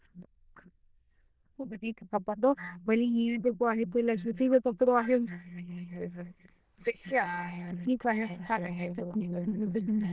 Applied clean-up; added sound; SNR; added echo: neural diffusion model UNIVERSE++.